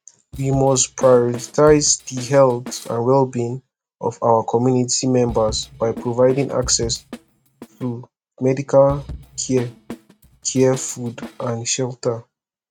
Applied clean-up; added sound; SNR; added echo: neural mask model RNNoise.